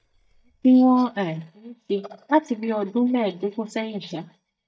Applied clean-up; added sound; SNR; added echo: neural mask model DeepFilterNet 3.